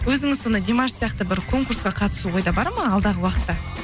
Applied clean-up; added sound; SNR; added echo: none; none; none; none.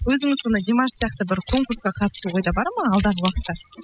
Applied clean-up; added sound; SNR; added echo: classical method spectral subtraction.